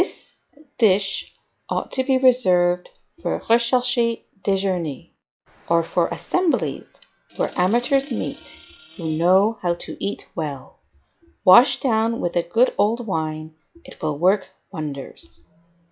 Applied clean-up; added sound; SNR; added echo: classical method log-MMSE.